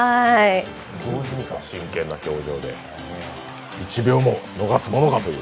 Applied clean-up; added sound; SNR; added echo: none; none; none; none.